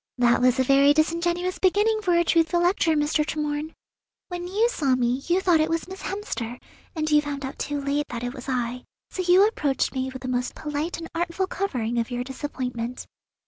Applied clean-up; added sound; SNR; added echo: none; none; none; none.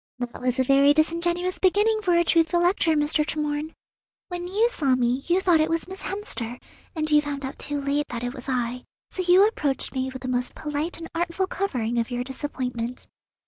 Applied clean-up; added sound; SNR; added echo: neural mask model DeepFilterNet 3.